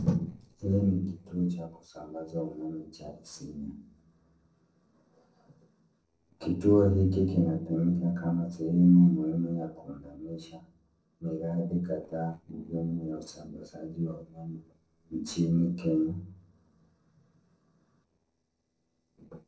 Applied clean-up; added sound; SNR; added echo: neural separator model SepFormer DNS4.